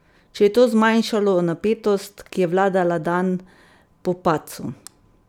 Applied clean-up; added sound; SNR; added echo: none; none; none; none.